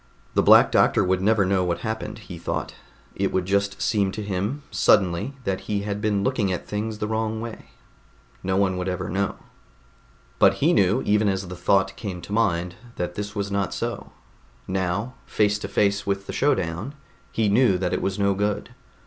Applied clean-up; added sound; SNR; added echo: none; none; none; none.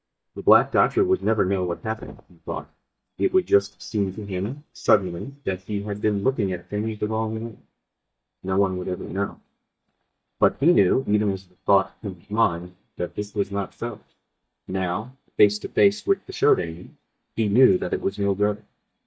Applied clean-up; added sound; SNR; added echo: neural mask model DeepFilterNet 3.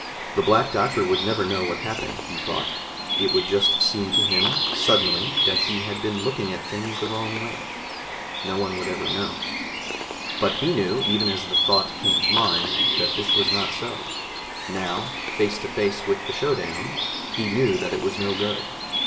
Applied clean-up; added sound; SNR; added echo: none; Bird; 0 dB; reverberation time 1.0 s.